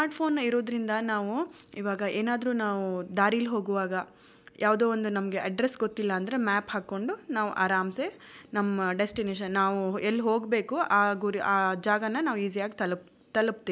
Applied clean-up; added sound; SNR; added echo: none; none; none; none.